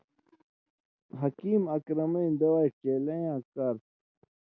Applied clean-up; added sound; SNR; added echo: none; none; none; none.